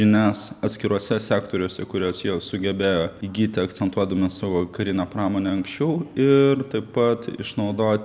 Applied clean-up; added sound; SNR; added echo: none; none; none; none.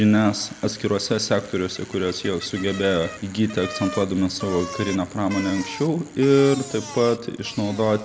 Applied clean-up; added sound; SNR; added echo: none; Bicycle; 15 dB; none.